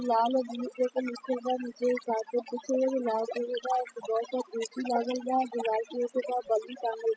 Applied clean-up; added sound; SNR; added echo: classical method spectral subtraction.